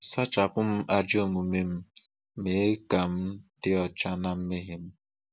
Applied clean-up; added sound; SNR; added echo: none; none; none; none.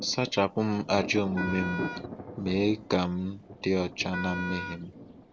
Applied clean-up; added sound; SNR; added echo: none; Wind instrument, woodwind instrument + Thunder; 9 dB; none.